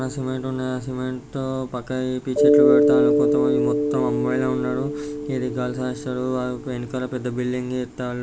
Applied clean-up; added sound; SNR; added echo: none; Mallet percussion; -2 dB; none.